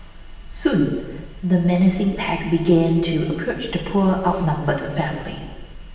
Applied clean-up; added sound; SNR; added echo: none; none; none; reverberation time 1.3 s.